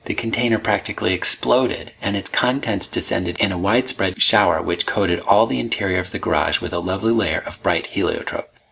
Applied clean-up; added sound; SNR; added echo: none; none; none; none.